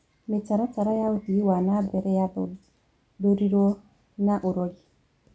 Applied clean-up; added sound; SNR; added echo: none; none; none; none.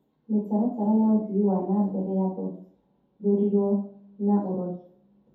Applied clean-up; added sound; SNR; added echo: none; none; none; reverberation time 0.5 s.